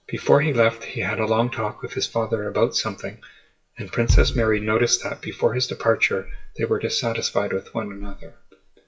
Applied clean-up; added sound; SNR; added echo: classical method WPE with log-MMSE.